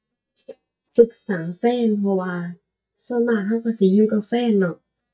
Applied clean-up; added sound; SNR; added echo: neural mask model DeepFilterNet 3.